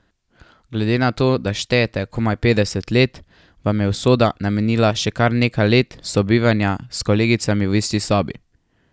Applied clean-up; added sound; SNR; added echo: none; none; none; none.